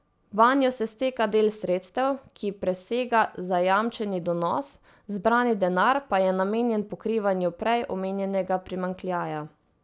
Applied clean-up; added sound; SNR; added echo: none; none; none; none.